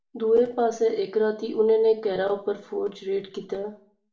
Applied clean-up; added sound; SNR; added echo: none; none; none; reverberation time 0.4 s.